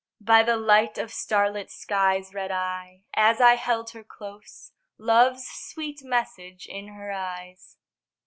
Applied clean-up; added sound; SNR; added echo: none; none; none; none.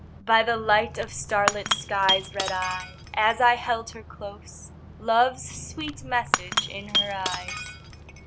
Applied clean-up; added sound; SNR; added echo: none; Shatter / Crushing; 5 dB; none.